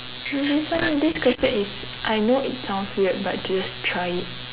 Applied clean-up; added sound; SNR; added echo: none; none; none; none.